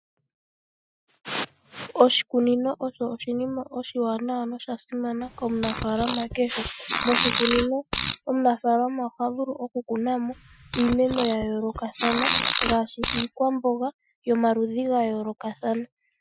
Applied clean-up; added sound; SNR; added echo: classical method Wiener filter.